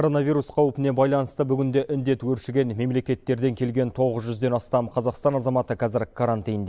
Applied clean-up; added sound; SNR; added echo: none; none; none; none.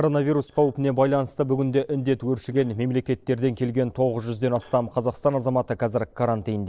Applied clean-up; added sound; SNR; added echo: neural separator model SepFormer DNS4.